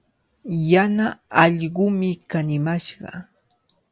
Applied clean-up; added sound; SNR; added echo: none; none; none; none.